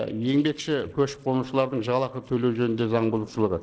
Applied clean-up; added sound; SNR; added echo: neural separator model SepFormer DNS4.